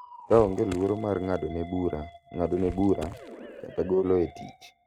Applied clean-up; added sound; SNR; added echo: neural mask model RNNoise.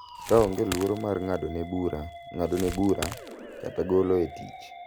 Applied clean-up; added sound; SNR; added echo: none; Musical instrument + Crackle; 12 dB; none.